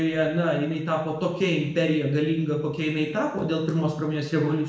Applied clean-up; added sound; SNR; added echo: none; none; none; reverberation time 0.7 s.